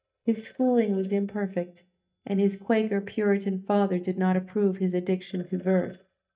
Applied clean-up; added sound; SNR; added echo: neural mask model DeepFilterNet 3.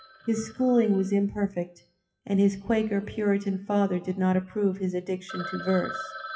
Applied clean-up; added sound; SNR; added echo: classical method WPE with log-MMSE.